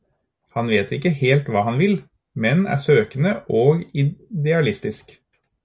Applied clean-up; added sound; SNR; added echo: none; none; none; none.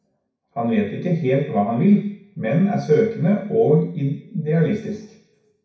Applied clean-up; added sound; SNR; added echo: none; none; none; reverberation time 0.6 s.